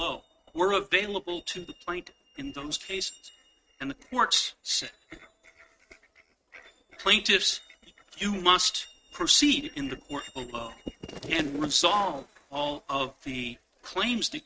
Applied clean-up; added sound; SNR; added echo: neural mask model RNNoise.